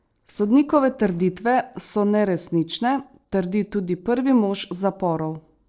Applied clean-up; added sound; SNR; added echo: neural separator model SepFormer DNS4.